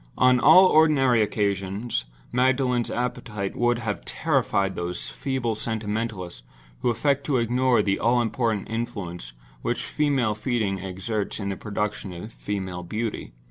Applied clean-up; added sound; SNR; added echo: none; none; none; none.